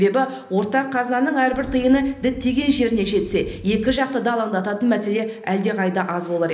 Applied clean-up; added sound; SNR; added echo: none; Wind; 17 dB; reverberation time 0.8 s.